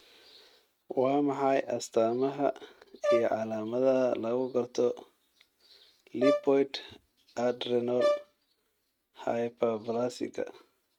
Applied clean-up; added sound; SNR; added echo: neural mask model RNNoise.